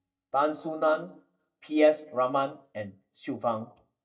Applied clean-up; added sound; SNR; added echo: neural mask model DeepFilterNet 3.